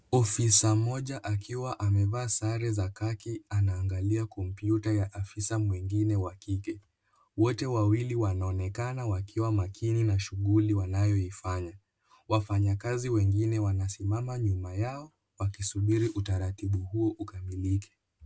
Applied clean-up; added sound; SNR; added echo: none; none; none; none.